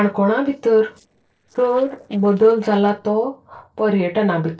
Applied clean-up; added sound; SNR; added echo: neural separator model SepFormer DNS4.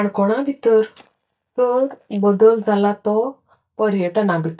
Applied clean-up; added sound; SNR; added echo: neural mask model DeepFilterNet 3.